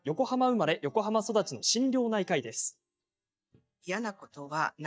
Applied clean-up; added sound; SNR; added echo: neural mask model DeepFilterNet 3.